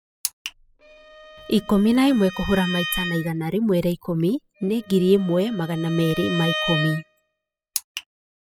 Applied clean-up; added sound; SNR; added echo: classical method spectral subtraction.